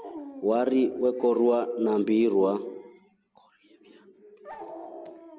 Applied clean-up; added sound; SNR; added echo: none; Dog; 19 dB; none.